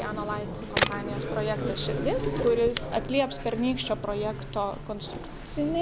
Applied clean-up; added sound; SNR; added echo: none; Camera; 5 dB; none.